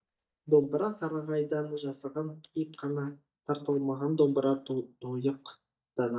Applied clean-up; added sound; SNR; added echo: neural mask model DeepFilterNet 3.